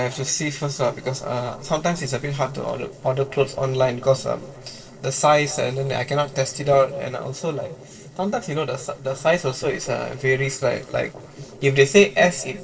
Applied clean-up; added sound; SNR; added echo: neural separator model SepFormer DNS4.